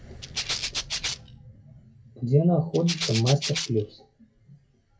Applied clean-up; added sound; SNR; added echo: classical method WPE with log-MMSE.